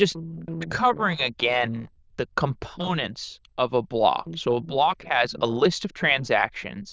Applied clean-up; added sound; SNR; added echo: neural diffusion model UNIVERSE++.